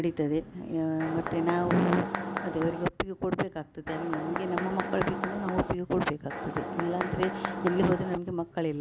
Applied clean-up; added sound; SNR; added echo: none; Mechanisms; 4 dB; none.